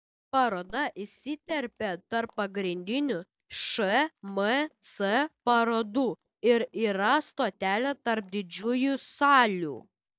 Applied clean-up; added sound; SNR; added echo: neural mask model DeepFilterNet 3.